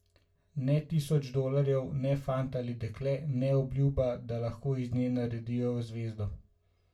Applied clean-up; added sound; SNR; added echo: none; none; none; reverberation time 0.2 s.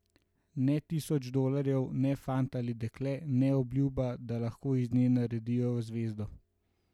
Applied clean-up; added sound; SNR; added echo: none; none; none; none.